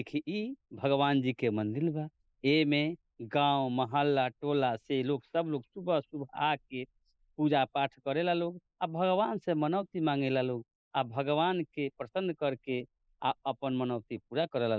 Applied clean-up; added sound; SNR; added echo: neural mask model Resemble Enhance denoiser.